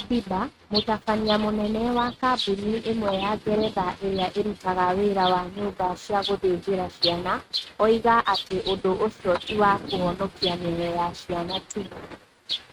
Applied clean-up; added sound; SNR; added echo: neural mask model RNNoise.